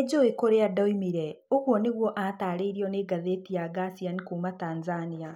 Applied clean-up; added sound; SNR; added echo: none; none; none; none.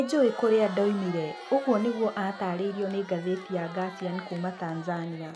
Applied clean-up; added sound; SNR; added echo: none; Crowd; 15 dB; none.